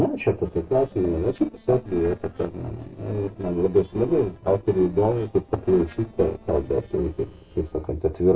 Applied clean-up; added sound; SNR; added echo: neural separator model SepFormer DNS4.